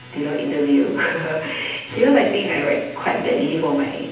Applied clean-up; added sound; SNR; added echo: none; none; none; reverberation time 0.9 s.